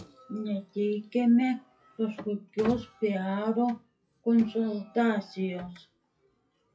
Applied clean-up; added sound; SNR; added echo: classical method WPE with log-MMSE.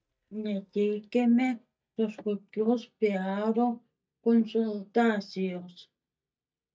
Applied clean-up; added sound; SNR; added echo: neural mask model DeepFilterNet 3.